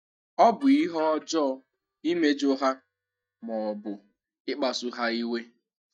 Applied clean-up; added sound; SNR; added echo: neural mask model DeepFilterNet 3.